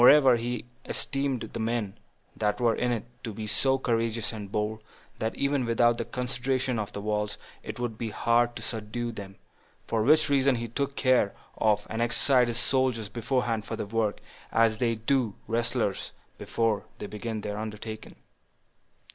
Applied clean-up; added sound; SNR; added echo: none; none; none; none.